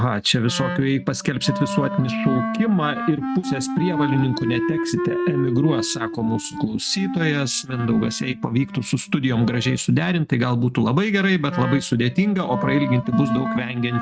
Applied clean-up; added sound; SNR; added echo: neural mask model RNNoise.